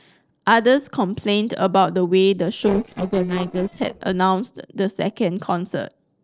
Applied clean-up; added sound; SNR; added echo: neural separator model SepFormer DNS4.